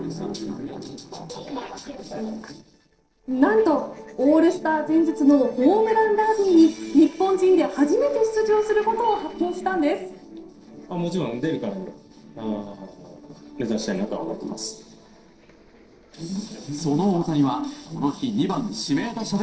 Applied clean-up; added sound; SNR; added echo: neural separator model SepFormer DNS4.